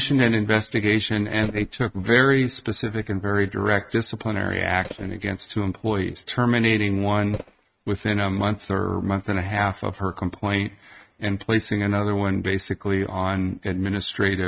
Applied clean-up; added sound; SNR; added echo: neural mask model RNNoise.